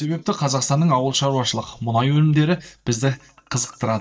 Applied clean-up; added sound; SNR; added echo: neural mask model DeepFilterNet 3.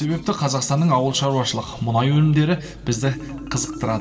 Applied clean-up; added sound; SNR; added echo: none; Marimba, xylophone; 17 dB; reverberation time 2.7 s.